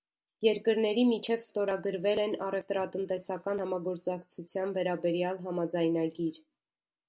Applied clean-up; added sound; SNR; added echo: none; none; none; none.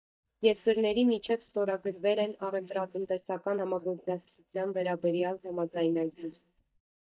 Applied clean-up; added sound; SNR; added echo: neural mask model DeepFilterNet 3.